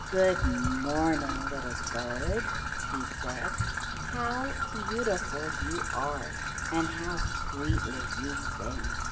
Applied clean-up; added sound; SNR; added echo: none; Trickle, dribble / Traffic noise, roadway noise; -1 dB; reverberation time 1.7 s.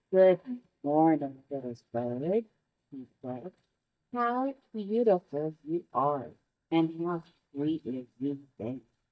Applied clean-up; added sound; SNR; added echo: neural mask model DeepFilterNet 3.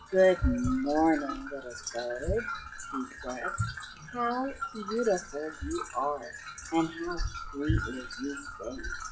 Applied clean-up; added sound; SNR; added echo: classical method WPE with log-MMSE.